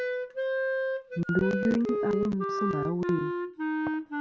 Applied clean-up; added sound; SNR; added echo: none; Wind instrument, woodwind instrument; 0 dB; none.